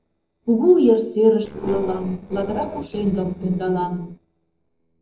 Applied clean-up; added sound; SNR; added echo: neural separator model SepFormer DNS4.